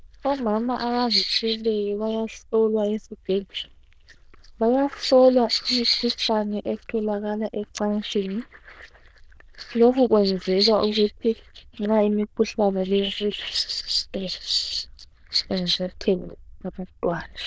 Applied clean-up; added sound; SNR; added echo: neural diffusion model UNIVERSE++.